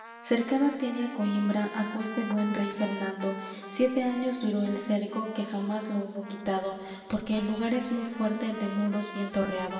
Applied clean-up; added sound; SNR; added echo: none; Trumpet; 15 dB; reverberation time 2.5 s.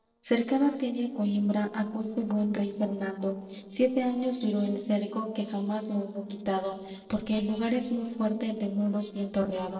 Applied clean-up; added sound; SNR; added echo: neural separator model SepFormer DNS4.